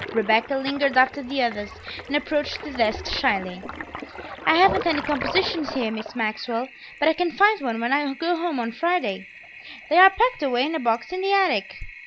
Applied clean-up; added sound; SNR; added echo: none; Toilet flush; 12 dB; none.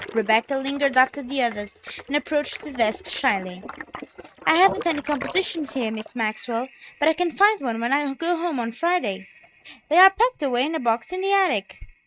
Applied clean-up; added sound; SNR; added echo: neural mask model RNNoise.